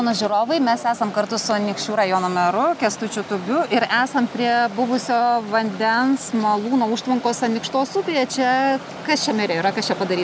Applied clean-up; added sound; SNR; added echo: none; none; none; none.